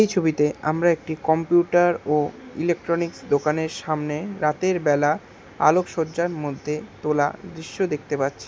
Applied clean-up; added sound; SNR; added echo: none; none; none; none.